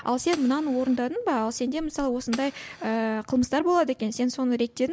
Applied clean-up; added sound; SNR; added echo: none; Fire + Squeak; 19 dB; none.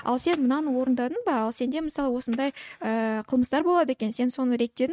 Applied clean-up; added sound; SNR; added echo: neural mask model RNNoise.